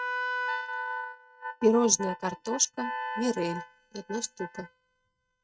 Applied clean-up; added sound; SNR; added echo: neural mask model RNNoise.